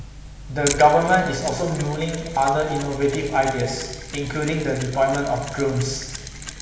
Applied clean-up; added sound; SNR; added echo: none; Mechanisms; 12 dB; reverberation time 1.2 s.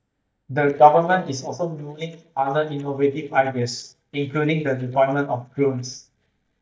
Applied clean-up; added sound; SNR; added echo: neural mask model DeepFilterNet 3.